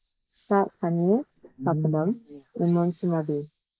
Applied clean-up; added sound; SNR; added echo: neural mask model Resemble Enhance denoiser.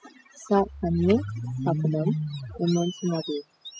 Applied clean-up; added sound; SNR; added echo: classical method spectral subtraction.